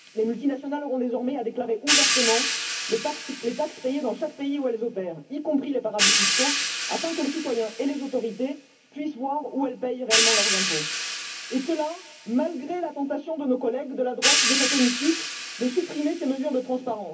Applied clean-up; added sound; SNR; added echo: none; Hi-hat; 0 dB; reverberation time 0.3 s.